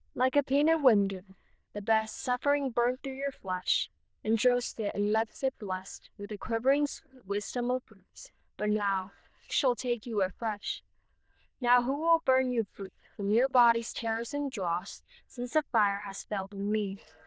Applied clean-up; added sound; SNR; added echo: neural diffusion model UNIVERSE++.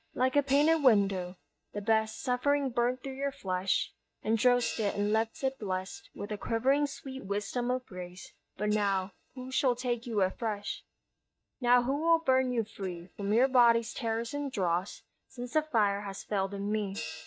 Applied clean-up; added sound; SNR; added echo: neural mask model RNNoise.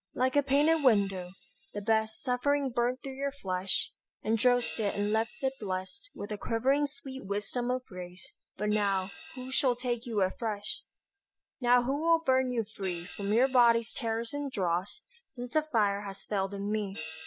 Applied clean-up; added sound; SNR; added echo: classical method spectral subtraction.